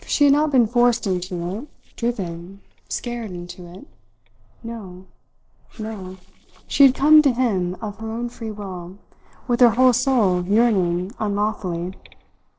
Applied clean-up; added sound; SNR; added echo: neural separator model SepFormer DNS4.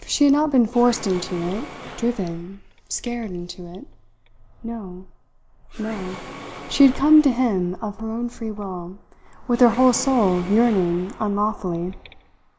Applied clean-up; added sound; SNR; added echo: none; Mechanisms; 17 dB; none.